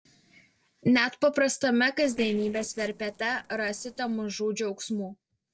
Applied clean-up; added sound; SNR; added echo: neural separator model SepFormer DNS4.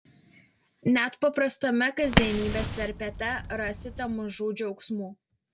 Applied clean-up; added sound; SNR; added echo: none; Fire; 1 dB; none.